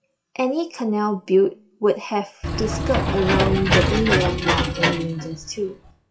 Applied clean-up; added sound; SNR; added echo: classical method WPE with log-MMSE.